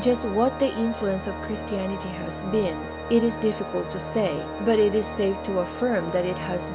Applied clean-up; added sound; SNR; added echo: none; Organ; 8 dB; none.